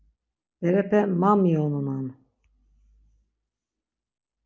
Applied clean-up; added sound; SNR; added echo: none; none; none; none.